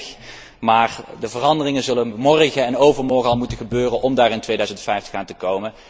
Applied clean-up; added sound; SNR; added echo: none; none; none; none.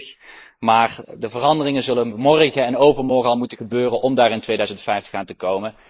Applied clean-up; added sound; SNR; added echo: neural mask model Resemble Enhance denoiser.